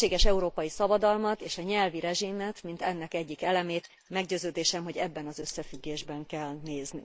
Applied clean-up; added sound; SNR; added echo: neural mask model Resemble Enhance denoiser.